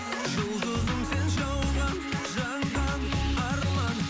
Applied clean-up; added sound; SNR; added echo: none; none; none; none.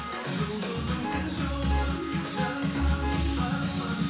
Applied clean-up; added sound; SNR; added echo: none; Alarm / Car; 11 dB; reverberation time 0.6 s.